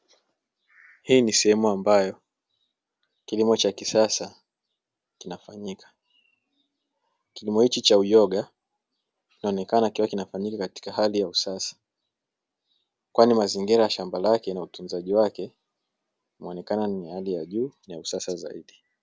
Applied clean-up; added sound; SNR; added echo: none; none; none; none.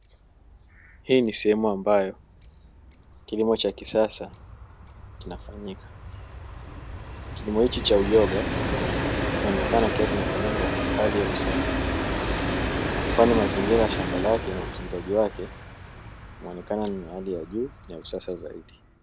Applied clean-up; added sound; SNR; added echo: none; Train; 3 dB; none.